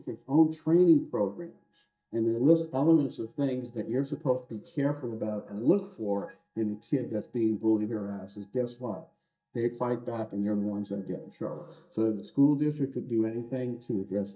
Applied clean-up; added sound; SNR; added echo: neural mask model DeepFilterNet 3.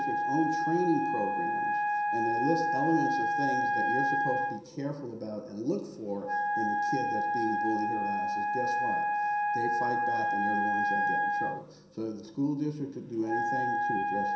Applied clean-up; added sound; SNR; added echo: none; Wind instrument, woodwind instrument; -4 dB; reverberation time 0.7 s.